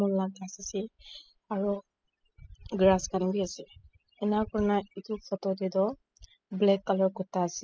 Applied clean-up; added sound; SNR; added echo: classical method spectral subtraction.